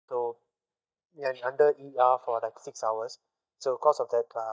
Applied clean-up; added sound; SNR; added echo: neural mask model DeepFilterNet 3.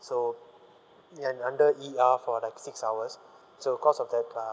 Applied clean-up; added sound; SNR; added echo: none; none; none; none.